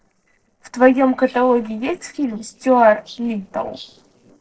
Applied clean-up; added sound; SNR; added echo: neural separator model SepFormer DNS4.